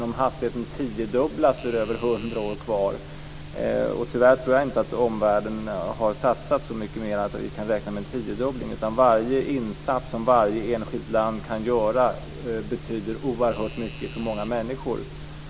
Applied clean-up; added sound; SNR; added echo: none; Doorbell; 18 dB; none.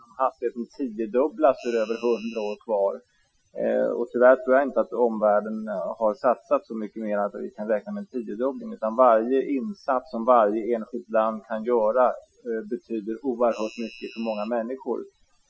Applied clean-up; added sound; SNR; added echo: classical method Wiener filter.